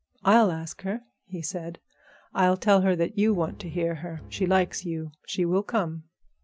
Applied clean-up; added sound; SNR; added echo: none; Bowed string instrument; 20 dB; none.